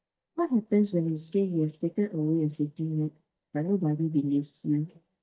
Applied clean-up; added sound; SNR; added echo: neural mask model DeepFilterNet 3.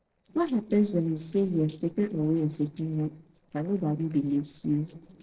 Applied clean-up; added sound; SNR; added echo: neural separator model SepFormer DNS4.